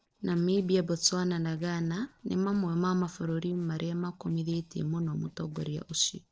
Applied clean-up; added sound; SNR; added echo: neural separator model SepFormer DNS4.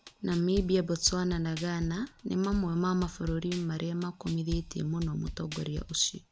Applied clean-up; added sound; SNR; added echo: none; Drum kit; 11 dB; none.